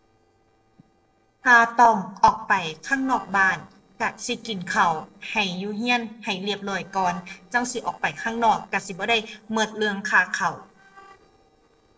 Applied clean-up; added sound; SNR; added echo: neural separator model SepFormer DNS4.